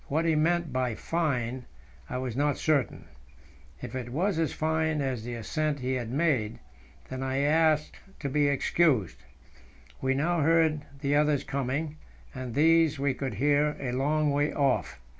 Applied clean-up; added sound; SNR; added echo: none; none; none; none.